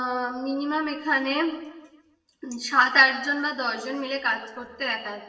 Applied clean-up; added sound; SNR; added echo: none; none; none; reverberation time 1.1 s.